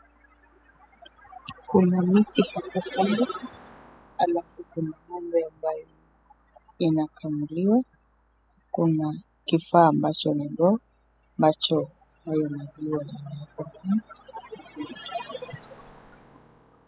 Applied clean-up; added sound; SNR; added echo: classical method spectral subtraction.